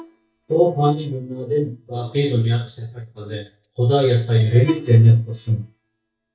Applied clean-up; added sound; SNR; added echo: neural mask model DeepFilterNet 3.